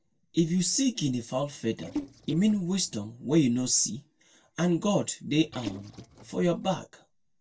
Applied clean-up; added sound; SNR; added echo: neural separator model SepFormer DNS4.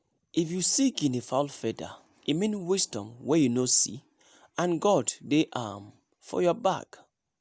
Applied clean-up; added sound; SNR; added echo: none; none; none; none.